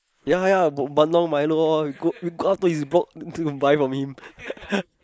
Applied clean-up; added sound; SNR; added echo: neural mask model Resemble Enhance denoiser.